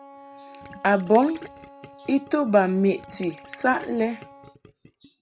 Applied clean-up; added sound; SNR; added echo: none; Gurgling + Wind instrument, woodwind instrument; 19 dB; none.